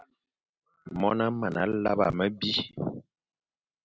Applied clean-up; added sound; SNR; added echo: none; none; none; none.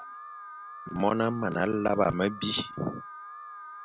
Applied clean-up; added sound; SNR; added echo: none; Alarm; 13 dB; none.